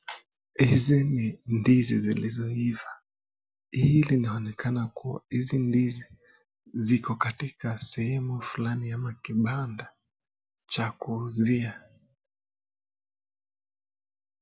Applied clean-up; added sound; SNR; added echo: none; none; none; none.